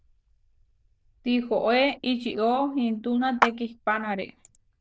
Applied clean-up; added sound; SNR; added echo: neural diffusion model UNIVERSE++.